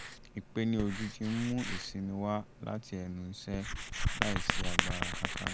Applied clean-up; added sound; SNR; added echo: none; Writing; 0 dB; none.